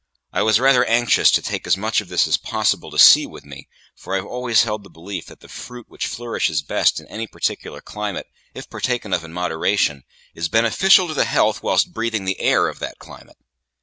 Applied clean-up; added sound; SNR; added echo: none; none; none; none.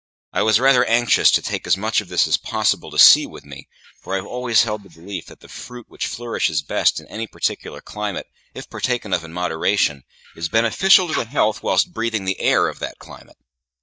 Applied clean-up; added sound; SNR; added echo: neural mask model DeepFilterNet 3.